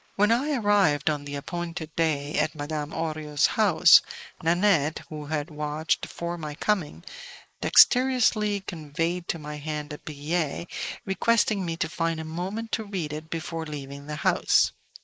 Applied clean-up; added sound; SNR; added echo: neural mask model Resemble Enhance denoiser.